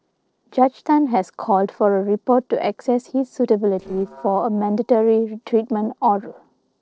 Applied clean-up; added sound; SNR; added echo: neural separator model SepFormer DNS4.